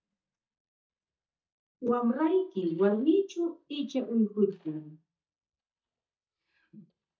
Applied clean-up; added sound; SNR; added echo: neural mask model DeepFilterNet 3.